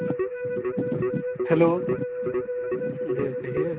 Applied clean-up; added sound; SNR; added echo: none; Keyboard (musical); 0 dB; none.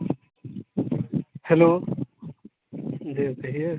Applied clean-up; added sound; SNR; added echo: none; none; none; none.